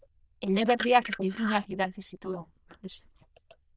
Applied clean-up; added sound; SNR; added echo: neural diffusion model UNIVERSE++.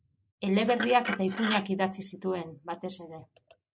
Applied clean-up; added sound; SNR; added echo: neural mask model Resemble Enhance denoiser.